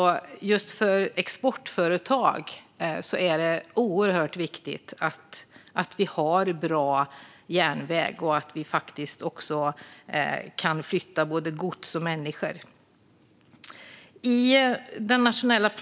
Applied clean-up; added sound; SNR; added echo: none; none; none; none.